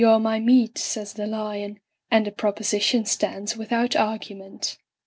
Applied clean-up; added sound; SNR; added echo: none; none; none; none.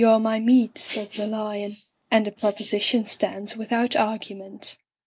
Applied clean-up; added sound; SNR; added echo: neural mask model Resemble Enhance denoiser.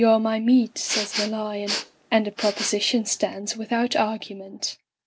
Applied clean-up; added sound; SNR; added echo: none; Respiratory sounds; 8 dB; none.